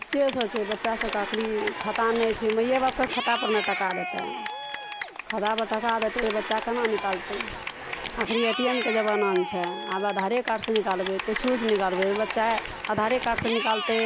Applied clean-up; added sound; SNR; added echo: none; Cheering / Clapping; 6 dB; none.